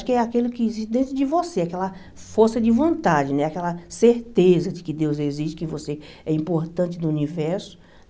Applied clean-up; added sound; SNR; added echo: none; none; none; none.